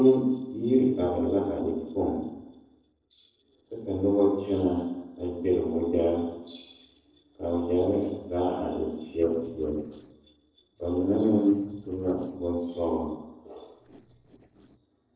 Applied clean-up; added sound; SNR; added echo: neural separator model SepFormer DNS4.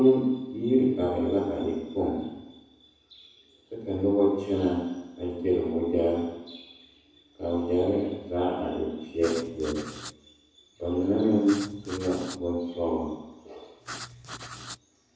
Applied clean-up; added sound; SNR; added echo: none; Writing; 13 dB; reverberation time 1.1 s.